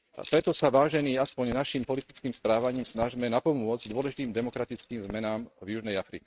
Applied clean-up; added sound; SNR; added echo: neural mask model RNNoise.